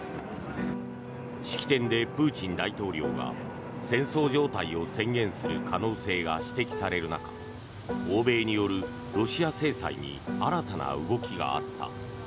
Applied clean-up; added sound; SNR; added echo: none; Piano; 8 dB; none.